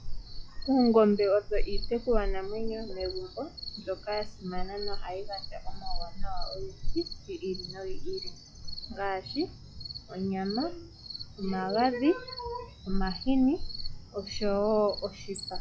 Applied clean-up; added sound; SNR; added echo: classical method log-MMSE.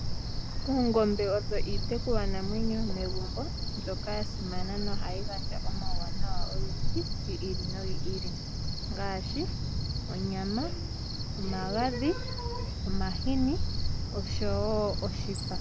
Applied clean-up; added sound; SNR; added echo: none; Cricket; -4 dB; none.